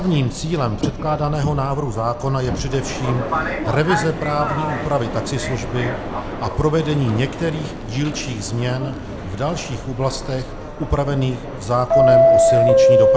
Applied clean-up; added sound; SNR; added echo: none; Subway, metro, underground; -1 dB; none.